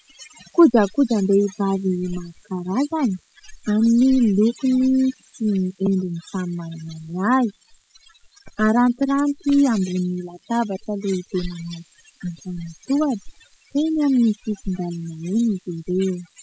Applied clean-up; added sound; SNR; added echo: classical method spectral subtraction.